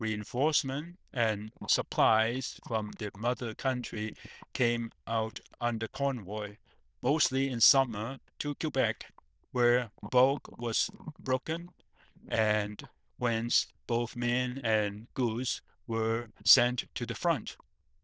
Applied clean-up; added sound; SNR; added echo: neural diffusion model UNIVERSE++.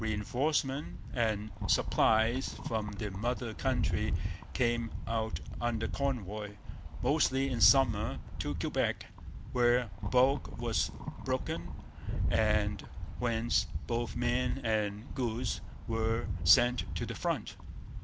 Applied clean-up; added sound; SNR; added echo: none; Rattle; 3 dB; none.